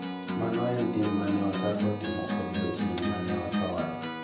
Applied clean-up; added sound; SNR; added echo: none; Acoustic guitar; 1 dB; reverberation time 0.6 s.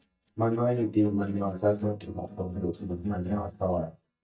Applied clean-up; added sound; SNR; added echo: neural mask model DeepFilterNet 3.